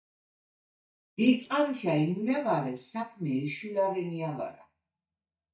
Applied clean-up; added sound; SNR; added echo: neural mask model DeepFilterNet 3.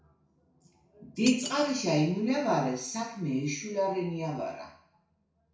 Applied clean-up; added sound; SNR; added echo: none; Cutlery, silverware; 14 dB; reverberation time 0.6 s.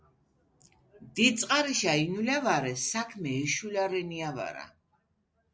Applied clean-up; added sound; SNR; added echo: none; none; none; none.